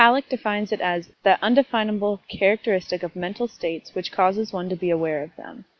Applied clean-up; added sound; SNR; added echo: none; none; none; none.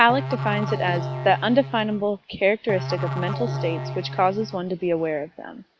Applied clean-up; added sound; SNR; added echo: none; Musical instrument; 7 dB; none.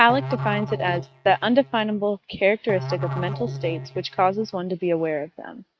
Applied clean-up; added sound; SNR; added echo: neural mask model RNNoise.